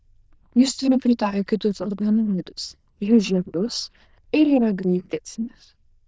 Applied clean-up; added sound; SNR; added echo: neural diffusion model UNIVERSE++.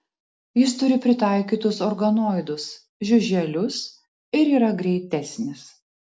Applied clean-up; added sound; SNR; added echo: none; none; none; none.